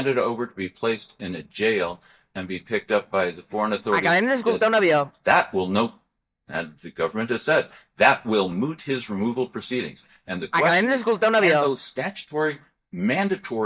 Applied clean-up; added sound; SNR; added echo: neural mask model DeepFilterNet 3.